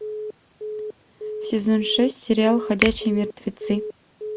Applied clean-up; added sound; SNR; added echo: none; Telephone + Finger snapping; 7 dB; none.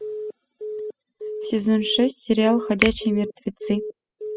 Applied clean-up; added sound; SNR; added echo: classical method spectral subtraction.